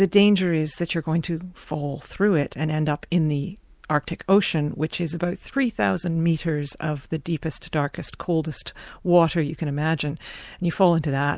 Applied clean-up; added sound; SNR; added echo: none; none; none; none.